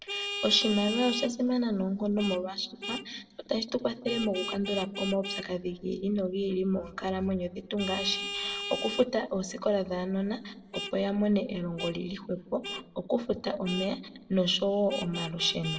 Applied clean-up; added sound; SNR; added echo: none; Vehicle horn, car horn, honking; 10 dB; reverberation time 1.3 s.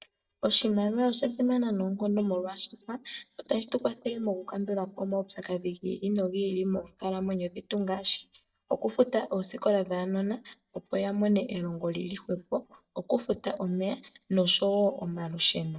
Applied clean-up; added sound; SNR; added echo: neural mask model DeepFilterNet 3.